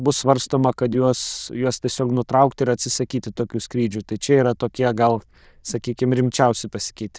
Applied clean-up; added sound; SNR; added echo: neural diffusion model UNIVERSE++.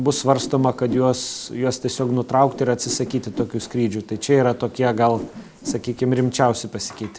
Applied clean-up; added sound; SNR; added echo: none; Whoosh, swoosh, swish; 14 dB; none.